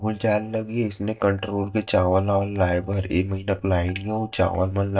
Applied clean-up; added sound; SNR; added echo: neural mask model DeepFilterNet 3.